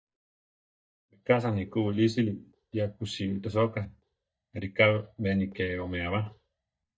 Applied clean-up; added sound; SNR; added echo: neural mask model DeepFilterNet 3.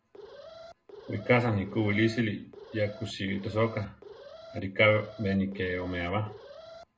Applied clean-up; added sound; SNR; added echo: none; Alarm; 18 dB; reverberation time 0.2 s.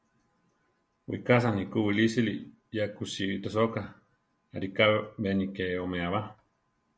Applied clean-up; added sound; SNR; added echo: none; none; none; none.